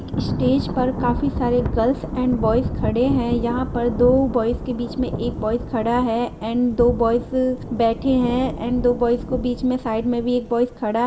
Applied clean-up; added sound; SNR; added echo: none; Thunder / Rain; 7 dB; reverberation time 0.5 s.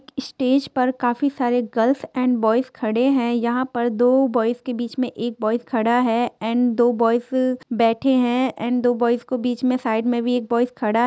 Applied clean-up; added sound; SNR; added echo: none; none; none; none.